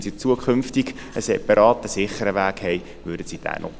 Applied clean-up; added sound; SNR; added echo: none; Writing; 18 dB; none.